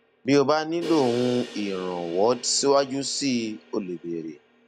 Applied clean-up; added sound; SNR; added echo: none; Crash cymbal; 17 dB; none.